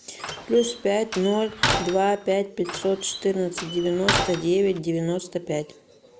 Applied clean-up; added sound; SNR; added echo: none; Slam; 5 dB; none.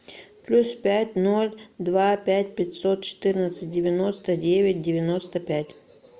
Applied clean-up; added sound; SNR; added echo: none; none; none; none.